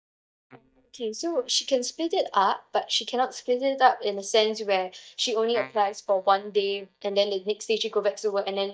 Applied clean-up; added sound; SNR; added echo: neural mask model DeepFilterNet 3.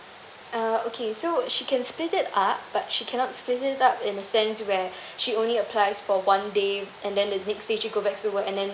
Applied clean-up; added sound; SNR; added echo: none; none; none; none.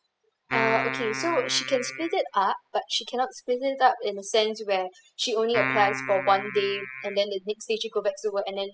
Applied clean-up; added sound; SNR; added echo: classical method spectral subtraction.